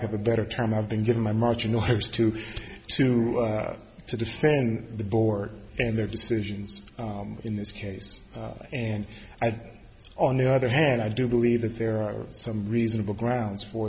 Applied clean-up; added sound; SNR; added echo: none; none; none; none.